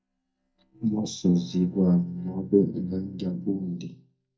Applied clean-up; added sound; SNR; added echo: neural mask model DeepFilterNet 3.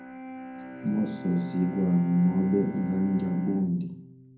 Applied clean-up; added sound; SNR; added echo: none; Bowed string instrument; 12 dB; reverberation time 0.6 s.